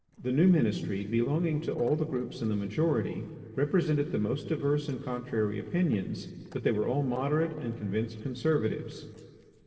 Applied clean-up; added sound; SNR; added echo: neural separator model SepFormer DNS4.